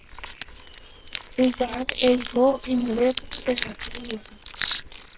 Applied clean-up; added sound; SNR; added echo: neural separator model SepFormer WHAMR!.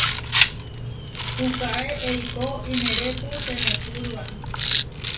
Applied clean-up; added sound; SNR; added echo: none; Rattle; -5 dB; reverberation time 0.1 s.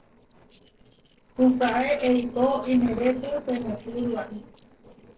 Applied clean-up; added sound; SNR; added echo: neural separator model SepFormer DNS4.